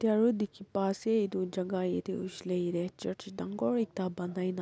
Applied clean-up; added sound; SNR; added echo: none; none; none; none.